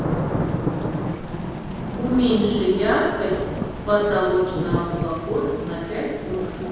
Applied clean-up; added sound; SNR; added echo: none; Thunder / Rain; 3 dB; reverberation time 1.2 s.